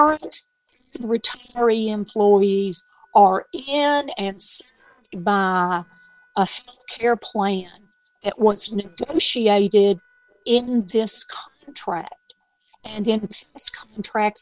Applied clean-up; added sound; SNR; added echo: neural separator model SepFormer WHAM!.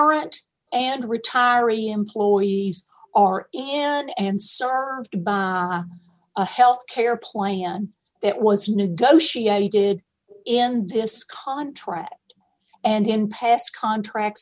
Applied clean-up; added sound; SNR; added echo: none; none; none; none.